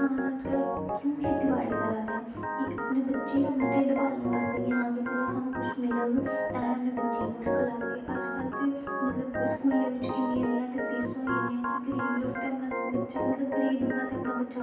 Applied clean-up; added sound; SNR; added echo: none; Organ; 3 dB; reverberation time 0.9 s.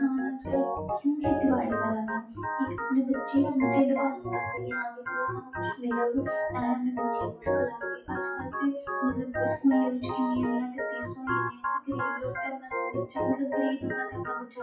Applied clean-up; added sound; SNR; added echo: classical method WPE with log-MMSE.